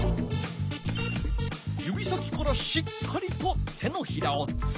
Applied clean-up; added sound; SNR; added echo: none; none; none; none.